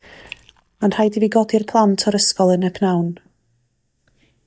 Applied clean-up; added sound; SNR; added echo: neural mask model DeepFilterNet 3.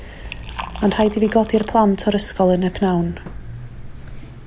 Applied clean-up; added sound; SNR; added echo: none; Liquid; 16 dB; none.